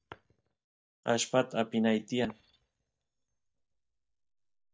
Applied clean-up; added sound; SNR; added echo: neural mask model DeepFilterNet 3.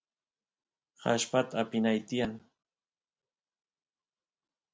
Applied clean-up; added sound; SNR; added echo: none; none; none; none.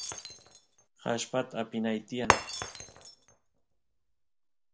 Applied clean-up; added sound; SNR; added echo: none; Shatter; -1 dB; none.